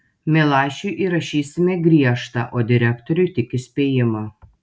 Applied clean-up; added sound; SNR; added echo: none; none; none; none.